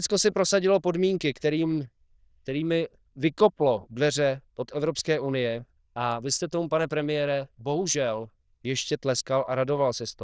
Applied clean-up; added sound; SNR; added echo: neural diffusion model UNIVERSE++.